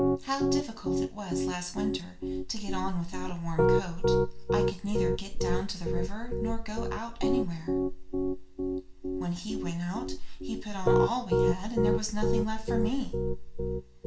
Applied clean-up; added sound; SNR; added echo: none; Piano; -2 dB; reverberation time 0.4 s.